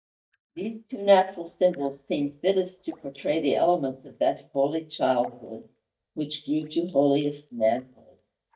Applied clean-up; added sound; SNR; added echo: neural mask model DeepFilterNet 3.